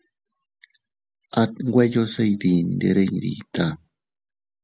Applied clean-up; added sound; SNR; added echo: none; none; none; none.